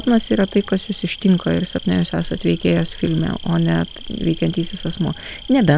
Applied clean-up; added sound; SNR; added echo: none; Insect; 14 dB; none.